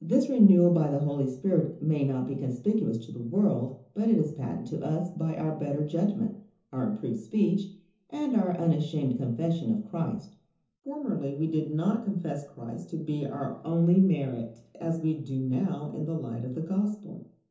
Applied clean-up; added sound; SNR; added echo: none; none; none; reverberation time 0.6 s.